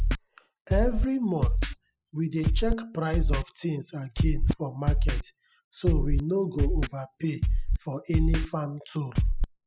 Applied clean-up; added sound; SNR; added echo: classical method spectral subtraction.